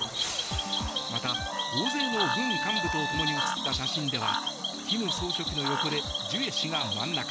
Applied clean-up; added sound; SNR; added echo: none; Cricket / Frog + Trumpet; -2 dB; none.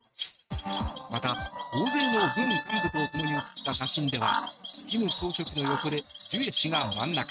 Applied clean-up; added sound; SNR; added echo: neural mask model RNNoise.